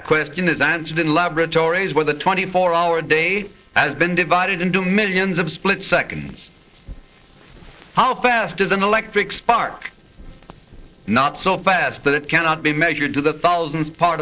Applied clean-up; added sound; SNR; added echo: neural separator model SepFormer DNS4.